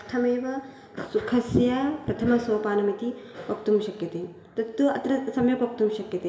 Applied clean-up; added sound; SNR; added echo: none; none; none; reverberation time 1.0 s.